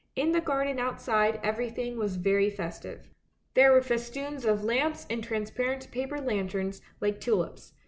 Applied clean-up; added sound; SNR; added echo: none; none; none; none.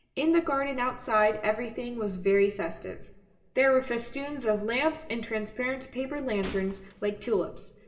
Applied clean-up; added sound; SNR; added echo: none; Gunshot, gunfire; 16 dB; reverberation time 1.7 s.